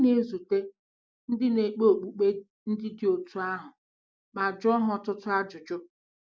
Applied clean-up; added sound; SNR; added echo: none; none; none; none.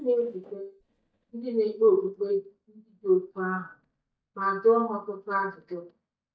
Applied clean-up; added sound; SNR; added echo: neural mask model DeepFilterNet 3.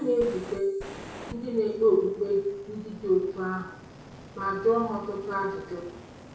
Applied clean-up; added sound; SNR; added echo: none; Fire; 17 dB; reverberation time 0.6 s.